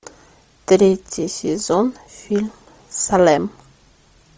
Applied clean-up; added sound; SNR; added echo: none; none; none; none.